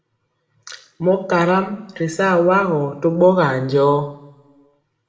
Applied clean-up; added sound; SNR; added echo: none; none; none; reverberation time 0.7 s.